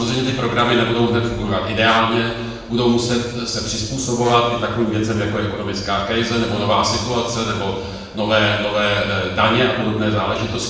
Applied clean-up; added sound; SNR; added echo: none; Brass instrument; 17 dB; reverberation time 1.1 s.